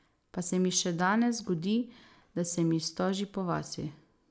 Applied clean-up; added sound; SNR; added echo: none; none; none; none.